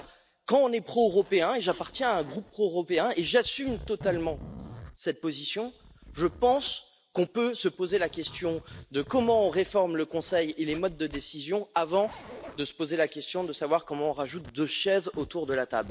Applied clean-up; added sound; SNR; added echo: none; Zipper (clothing); 20 dB; none.